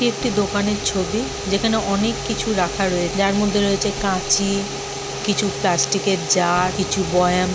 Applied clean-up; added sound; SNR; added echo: none; Explosion; 17 dB; none.